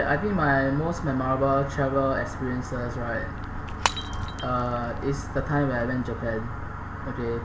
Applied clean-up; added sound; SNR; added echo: none; Shatter / Crushing; 10 dB; reverberation time 1.2 s.